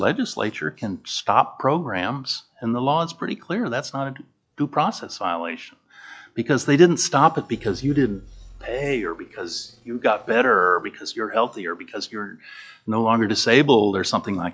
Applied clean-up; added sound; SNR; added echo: classical method log-MMSE.